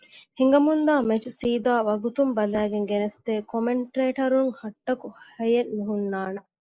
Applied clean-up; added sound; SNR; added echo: neural mask model Resemble Enhance denoiser.